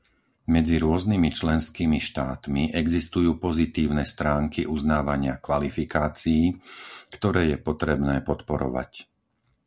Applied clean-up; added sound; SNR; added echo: none; none; none; none.